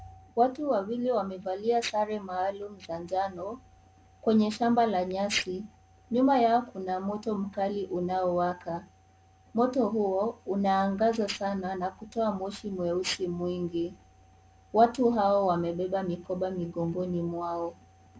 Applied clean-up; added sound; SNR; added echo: none; none; none; none.